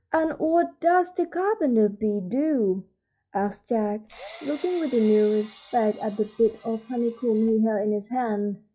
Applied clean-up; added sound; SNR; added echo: classical method log-MMSE.